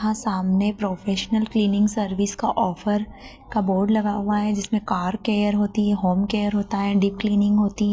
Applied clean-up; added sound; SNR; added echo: none; none; none; none.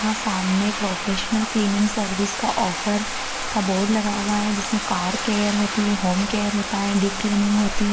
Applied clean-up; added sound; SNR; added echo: none; Bathtub (filling or washing); 5 dB; none.